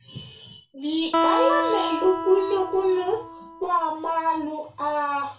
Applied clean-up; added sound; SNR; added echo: none; Acoustic guitar; 3 dB; reverberation time 0.2 s.